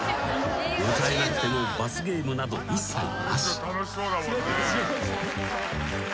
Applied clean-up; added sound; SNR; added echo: none; Telephone; 16 dB; none.